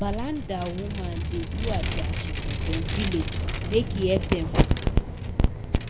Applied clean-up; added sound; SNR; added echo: none; Vehicle; 2 dB; reverberation time 1.6 s.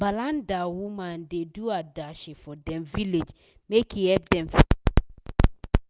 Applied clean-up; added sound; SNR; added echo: none; none; none; none.